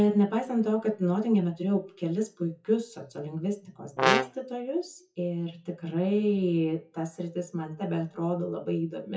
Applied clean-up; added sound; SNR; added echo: classical method WPE with log-MMSE.